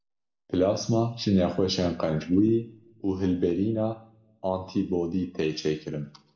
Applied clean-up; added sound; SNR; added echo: none; none; none; reverberation time 0.5 s.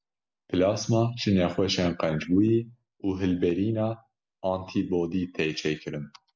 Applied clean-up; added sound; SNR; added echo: none; none; none; none.